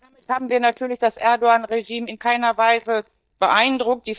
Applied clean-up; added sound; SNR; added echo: neural mask model DeepFilterNet 3.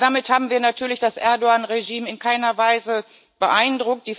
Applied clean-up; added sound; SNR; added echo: none; none; none; none.